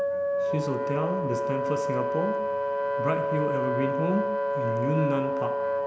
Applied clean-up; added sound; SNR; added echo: none; Wind instrument, woodwind instrument; -3 dB; none.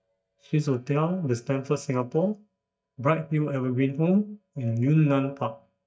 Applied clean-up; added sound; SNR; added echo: neural mask model DeepFilterNet 3.